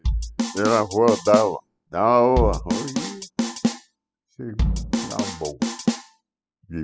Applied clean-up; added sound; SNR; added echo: classical method spectral subtraction.